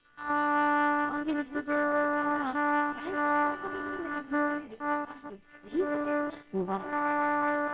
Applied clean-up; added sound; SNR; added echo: neural separator model SepFormer WHAMR!.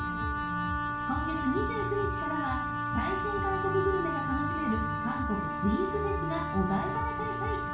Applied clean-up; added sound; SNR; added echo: none; Wind instrument, woodwind instrument; 1 dB; reverberation time 0.6 s.